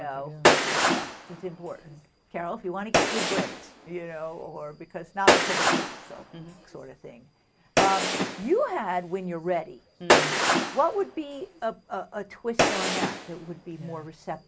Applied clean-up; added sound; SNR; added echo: none; Gunshot, gunfire; -4 dB; none.